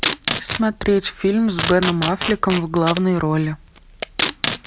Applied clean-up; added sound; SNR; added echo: none; Packing tape, duct tape; 6 dB; none.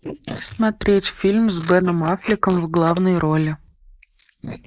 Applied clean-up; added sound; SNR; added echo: neural mask model Resemble Enhance denoiser.